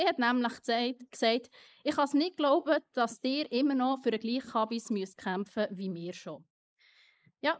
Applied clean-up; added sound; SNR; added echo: neural mask model Resemble Enhance denoiser.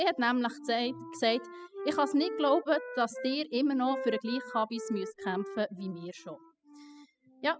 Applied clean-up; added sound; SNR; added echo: classical method spectral subtraction.